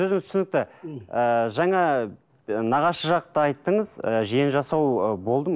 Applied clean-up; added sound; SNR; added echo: none; none; none; none.